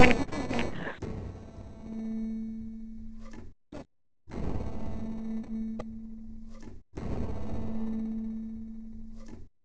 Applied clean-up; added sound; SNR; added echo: neural separator model SepFormer DNS4.